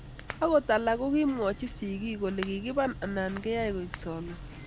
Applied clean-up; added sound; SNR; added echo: none; Crack / Crackle; 13 dB; none.